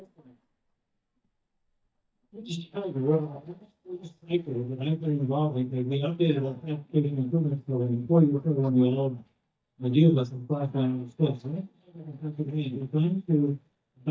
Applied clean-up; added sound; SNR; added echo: neural mask model DeepFilterNet 3.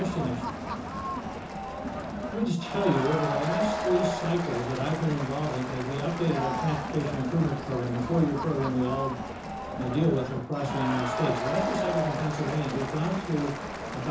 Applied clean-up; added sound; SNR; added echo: none; Crowd; 3 dB; reverberation time 0.6 s.